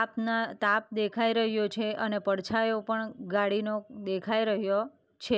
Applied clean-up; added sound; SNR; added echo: none; none; none; none.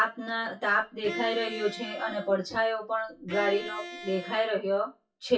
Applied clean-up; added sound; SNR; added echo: classical method WPE with log-MMSE.